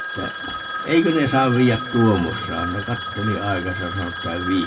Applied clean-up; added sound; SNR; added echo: none; Telephone; 8 dB; reverberation time 1.0 s.